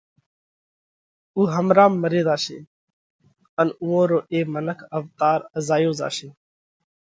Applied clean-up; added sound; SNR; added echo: none; none; none; none.